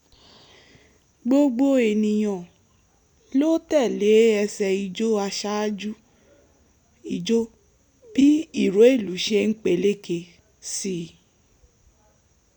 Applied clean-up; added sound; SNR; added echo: none; none; none; none.